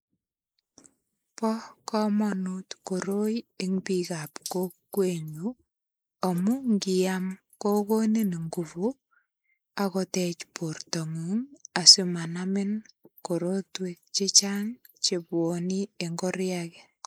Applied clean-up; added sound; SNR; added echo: neural mask model Resemble Enhance denoiser.